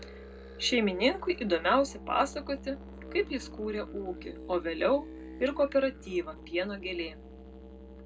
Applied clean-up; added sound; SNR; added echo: none; Musical instrument; 14 dB; reverberation time 0.2 s.